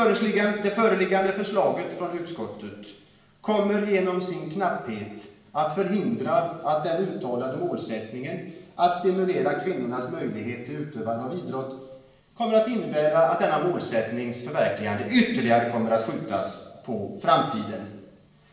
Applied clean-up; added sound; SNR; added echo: none; none; none; reverberation time 1.0 s.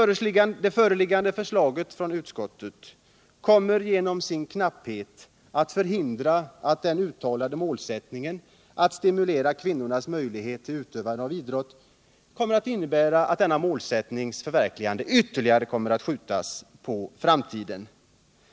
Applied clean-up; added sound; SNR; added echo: none; none; none; none.